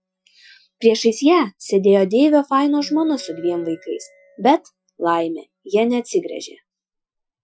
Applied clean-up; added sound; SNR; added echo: classical method Wiener filter.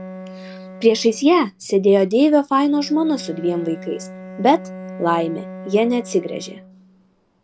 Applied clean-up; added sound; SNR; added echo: none; Bowed string instrument; 17 dB; none.